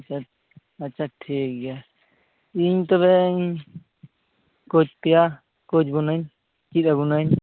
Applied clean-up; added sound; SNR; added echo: none; none; none; none.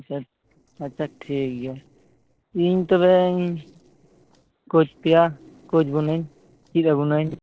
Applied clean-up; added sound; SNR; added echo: neural separator model SepFormer DNS4.